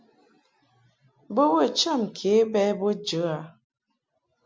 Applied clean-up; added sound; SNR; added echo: none; none; none; none.